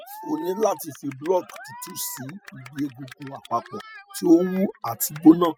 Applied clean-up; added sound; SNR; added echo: classical method spectral subtraction.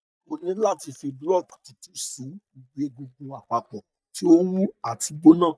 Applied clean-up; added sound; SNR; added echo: neural mask model DeepFilterNet 3.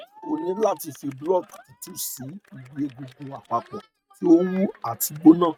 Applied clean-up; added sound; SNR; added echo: neural mask model RNNoise.